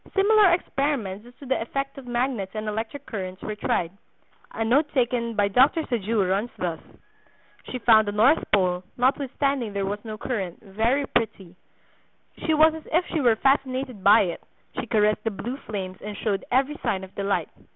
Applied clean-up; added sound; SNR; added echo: none; none; none; none.